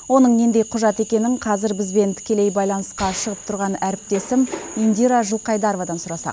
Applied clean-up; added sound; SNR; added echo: none; Gunshot, gunfire + Cricket / Frog; 16 dB; none.